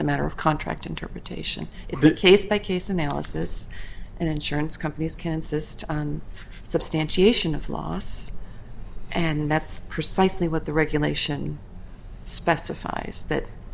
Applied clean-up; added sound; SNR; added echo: none; none; none; none.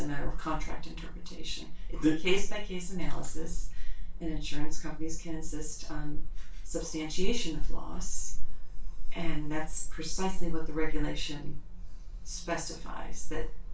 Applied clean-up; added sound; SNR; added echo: none; none; none; reverberation time 0.2 s.